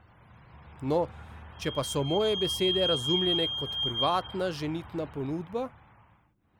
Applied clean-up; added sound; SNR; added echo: none; Squeak / Vehicle; 4 dB; none.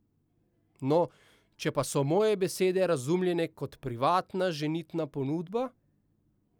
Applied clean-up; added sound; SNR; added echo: none; none; none; none.